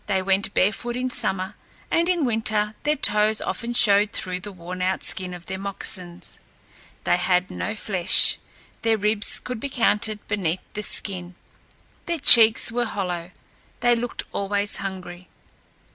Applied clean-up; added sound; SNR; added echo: none; none; none; none.